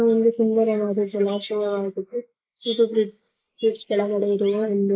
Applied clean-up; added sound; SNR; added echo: neural mask model Resemble Enhance denoiser.